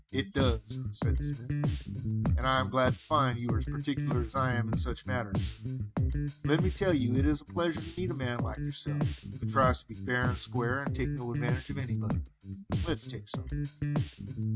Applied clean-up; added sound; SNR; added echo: neural mask model RNNoise.